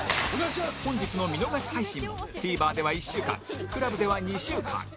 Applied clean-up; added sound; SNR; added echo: none; none; none; none.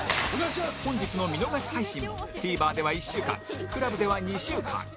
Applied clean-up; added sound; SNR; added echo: none; Wind instrument, woodwind instrument; 18 dB; none.